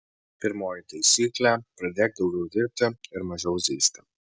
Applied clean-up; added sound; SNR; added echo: none; none; none; none.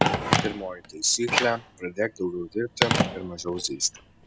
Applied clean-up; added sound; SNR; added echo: none; Telephone; -1 dB; none.